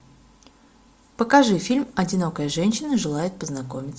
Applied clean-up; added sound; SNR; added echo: none; none; none; reverberation time 0.4 s.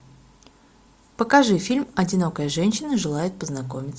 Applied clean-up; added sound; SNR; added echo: none; none; none; none.